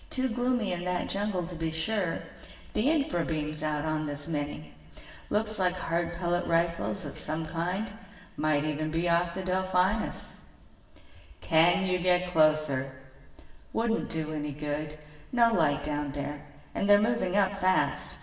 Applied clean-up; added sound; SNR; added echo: none; none; none; reverberation time 1.2 s.